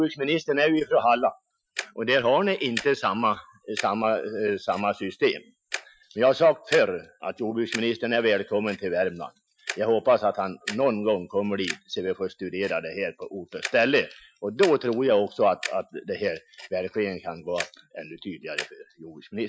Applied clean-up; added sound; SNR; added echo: classical method Wiener filter.